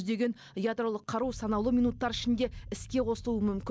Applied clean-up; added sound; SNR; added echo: none; none; none; none.